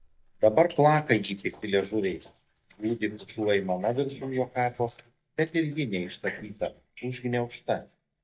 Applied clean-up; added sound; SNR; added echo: neural mask model DeepFilterNet 3.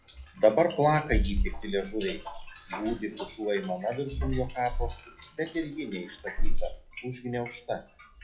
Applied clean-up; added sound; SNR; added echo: classical method WPE with log-MMSE.